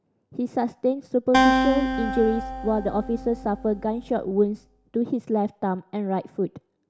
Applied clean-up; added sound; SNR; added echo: none; Acoustic guitar; 1 dB; none.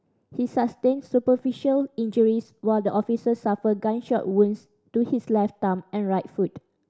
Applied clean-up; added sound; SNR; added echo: none; none; none; none.